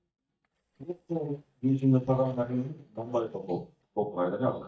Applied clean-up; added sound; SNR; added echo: neural mask model DeepFilterNet 3.